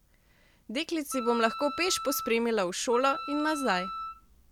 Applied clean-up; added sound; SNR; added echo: none; Wind instrument, woodwind instrument; 8 dB; none.